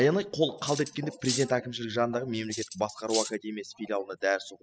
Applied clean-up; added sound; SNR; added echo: classical method spectral subtraction.